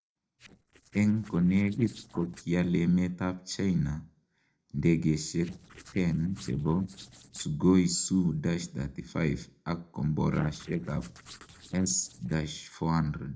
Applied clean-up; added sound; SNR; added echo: neural separator model SepFormer DNS4.